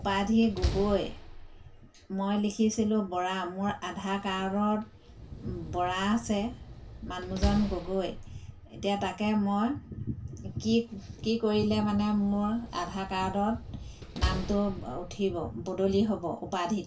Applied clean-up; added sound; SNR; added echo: none; Slam; 10 dB; reverberation time 0.2 s.